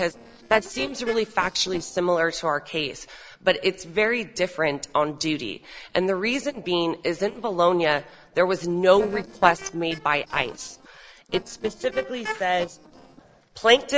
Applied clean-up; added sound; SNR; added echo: neural separator model SepFormer DNS4.